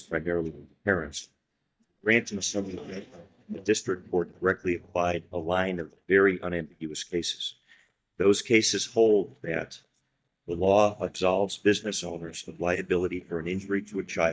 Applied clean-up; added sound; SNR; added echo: neural mask model DeepFilterNet 3.